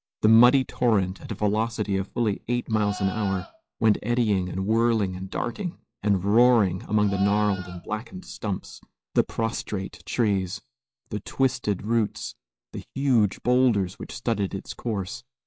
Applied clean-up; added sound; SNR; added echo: classical method log-MMSE.